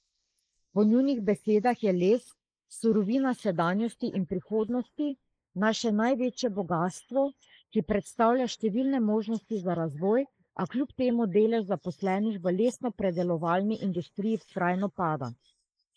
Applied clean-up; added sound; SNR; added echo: neural mask model Resemble Enhance denoiser.